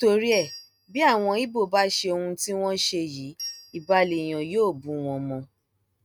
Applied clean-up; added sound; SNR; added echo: neural mask model RNNoise.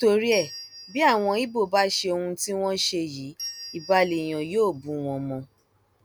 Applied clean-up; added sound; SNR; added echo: none; Bell; 17 dB; none.